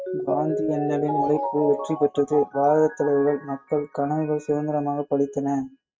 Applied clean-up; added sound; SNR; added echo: neural mask model RNNoise.